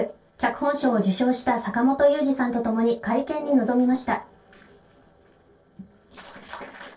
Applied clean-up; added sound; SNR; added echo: neural separator model SepFormer DNS4.